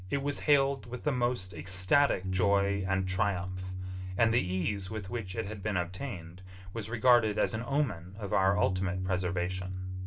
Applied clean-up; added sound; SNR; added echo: none; Bass guitar; 5 dB; reverberation time 0.2 s.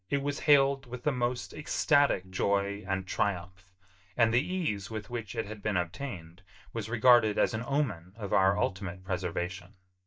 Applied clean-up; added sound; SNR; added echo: neural mask model DeepFilterNet 3.